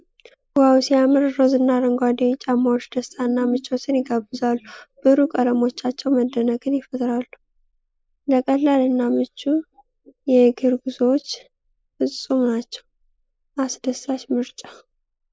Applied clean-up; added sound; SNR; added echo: neural mask model Resemble Enhance denoiser.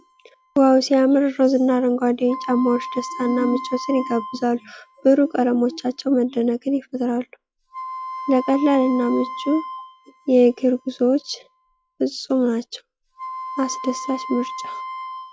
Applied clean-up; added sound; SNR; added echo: classical method log-MMSE.